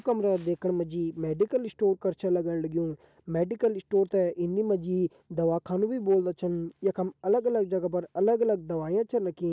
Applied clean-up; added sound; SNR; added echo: none; none; none; none.